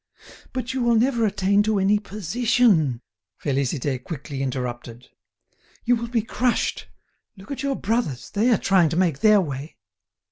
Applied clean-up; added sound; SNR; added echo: none; none; none; none.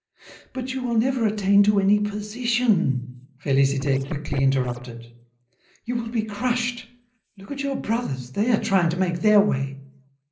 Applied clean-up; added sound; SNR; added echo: neural separator model SepFormer DNS4.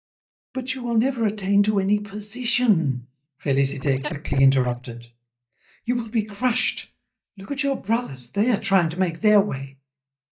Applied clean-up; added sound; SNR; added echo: neural mask model DeepFilterNet 3.